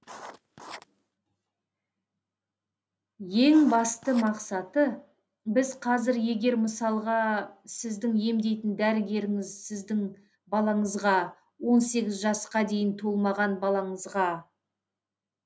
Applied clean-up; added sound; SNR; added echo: none; Writing; 18 dB; none.